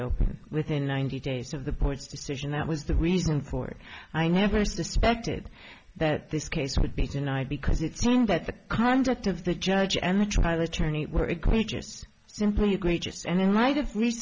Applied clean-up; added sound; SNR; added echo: none; none; none; none.